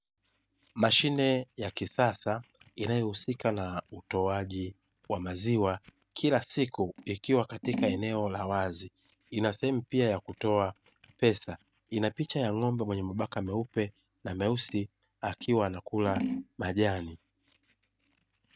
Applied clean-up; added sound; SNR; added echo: none; Scissors; 15 dB; none.